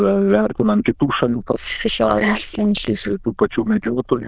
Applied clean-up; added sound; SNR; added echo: neural diffusion model UNIVERSE++.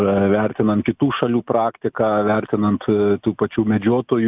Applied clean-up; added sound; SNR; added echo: none; none; none; none.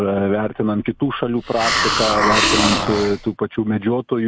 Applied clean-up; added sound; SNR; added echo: none; Hiss; 1 dB; none.